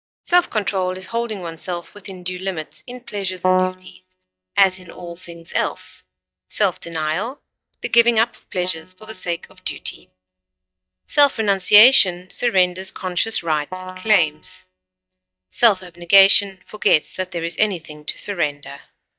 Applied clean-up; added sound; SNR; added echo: neural mask model DeepFilterNet 3.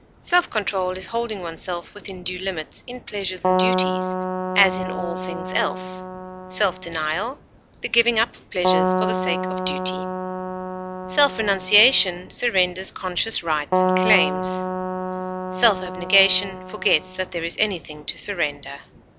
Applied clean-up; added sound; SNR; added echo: none; Keyboard (musical); 0 dB; none.